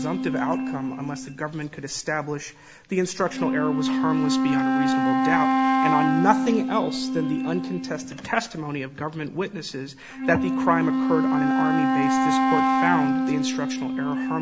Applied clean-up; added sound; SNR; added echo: none; Wind instrument, woodwind instrument; -4 dB; none.